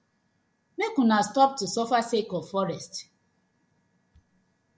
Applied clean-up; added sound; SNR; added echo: none; none; none; none.